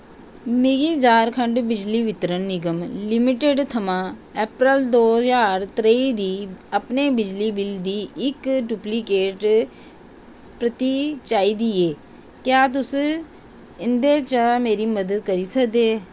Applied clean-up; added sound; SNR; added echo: none; none; none; none.